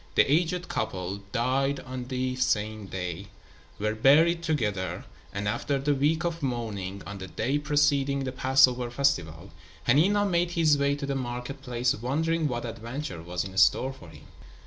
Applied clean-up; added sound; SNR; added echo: none; none; none; none.